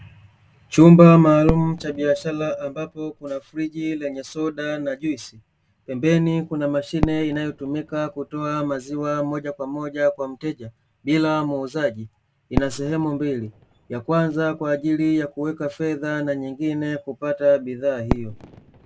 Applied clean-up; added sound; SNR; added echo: none; Fireworks; 14 dB; none.